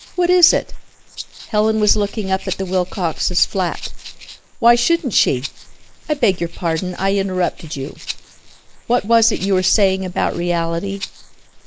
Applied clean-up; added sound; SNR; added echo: neural mask model Resemble Enhance denoiser.